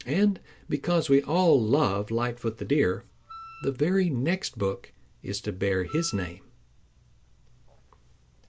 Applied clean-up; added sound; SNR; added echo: none; Wind instrument, woodwind instrument; 18 dB; none.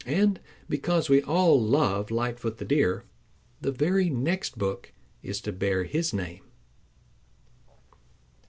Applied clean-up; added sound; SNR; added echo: none; none; none; none.